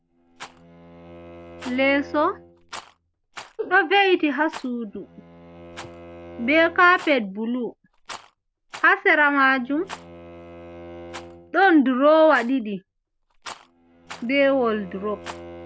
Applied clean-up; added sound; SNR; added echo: none; Bowed string instrument + Rattle; 19 dB; none.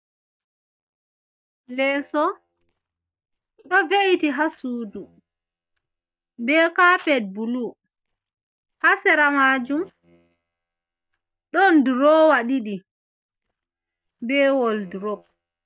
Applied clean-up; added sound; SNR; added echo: neural mask model DeepFilterNet 3.